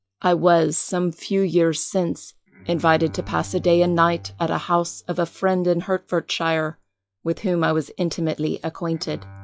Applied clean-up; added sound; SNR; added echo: classical method log-MMSE.